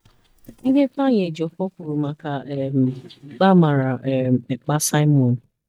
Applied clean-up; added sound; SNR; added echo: neural mask model DeepFilterNet 3.